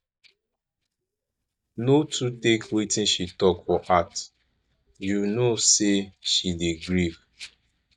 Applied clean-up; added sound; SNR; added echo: neural mask model DeepFilterNet 3.